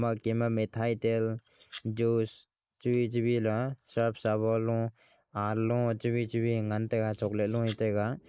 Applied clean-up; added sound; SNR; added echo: neural mask model Resemble Enhance denoiser.